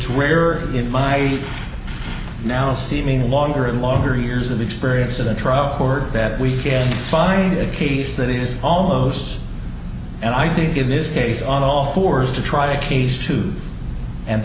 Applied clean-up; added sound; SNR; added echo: none; none; none; none.